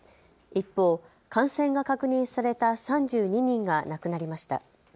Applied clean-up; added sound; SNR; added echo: none; none; none; none.